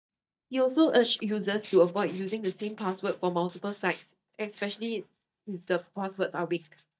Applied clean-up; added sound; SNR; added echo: neural mask model DeepFilterNet 3.